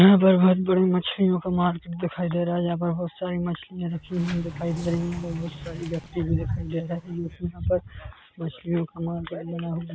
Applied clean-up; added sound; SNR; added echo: none; Sliding door; 17 dB; none.